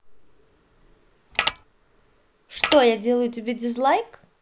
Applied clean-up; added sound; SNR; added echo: neural mask model Resemble Enhance denoiser.